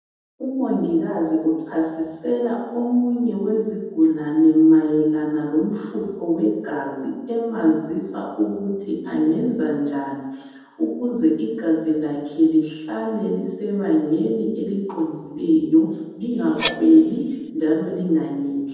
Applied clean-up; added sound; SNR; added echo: none; Cutlery, silverware; 11 dB; reverberation time 1.1 s.